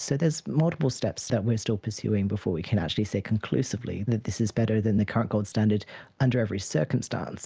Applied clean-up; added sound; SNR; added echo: none; none; none; none.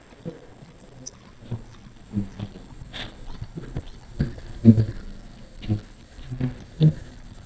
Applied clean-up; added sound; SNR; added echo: neural mask model DeepFilterNet 3.